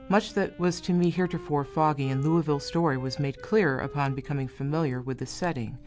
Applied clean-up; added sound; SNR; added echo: none; Wind instrument, woodwind instrument; 19 dB; none.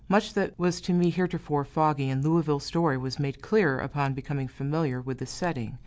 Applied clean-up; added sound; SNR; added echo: none; none; none; none.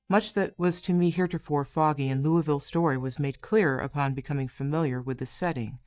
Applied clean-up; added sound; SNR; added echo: neural mask model DeepFilterNet 3.